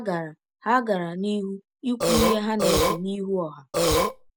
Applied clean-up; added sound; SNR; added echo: none; Burping, eructation; -4 dB; none.